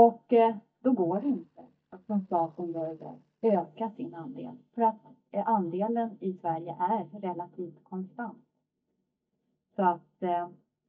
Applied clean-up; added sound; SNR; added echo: neural mask model DeepFilterNet 3.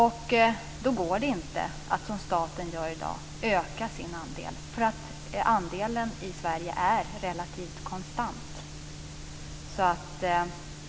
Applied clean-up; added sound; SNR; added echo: none; none; none; none.